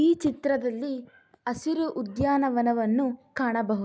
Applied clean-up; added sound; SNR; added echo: none; none; none; none.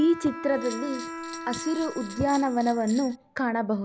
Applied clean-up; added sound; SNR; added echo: none; Bowed string instrument + Bell; 12 dB; none.